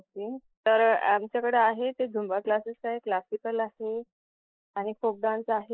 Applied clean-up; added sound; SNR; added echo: neural mask model Resemble Enhance denoiser.